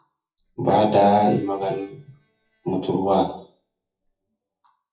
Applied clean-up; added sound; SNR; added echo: classical method WPE with log-MMSE.